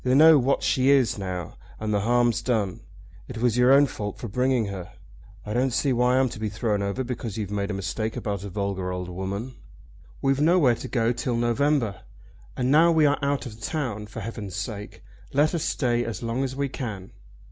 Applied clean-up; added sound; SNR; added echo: none; none; none; none.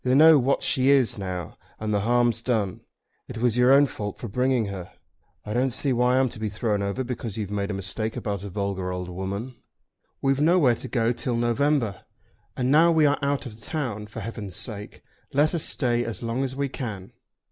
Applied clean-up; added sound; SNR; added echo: neural mask model Resemble Enhance denoiser.